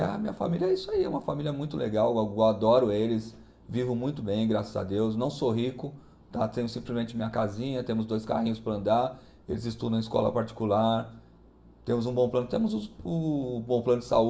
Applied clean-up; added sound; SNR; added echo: none; none; none; reverberation time 0.5 s.